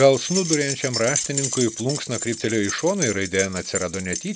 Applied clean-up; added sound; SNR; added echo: none; Keys jangling; 6 dB; none.